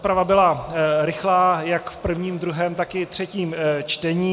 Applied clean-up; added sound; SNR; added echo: none; none; none; none.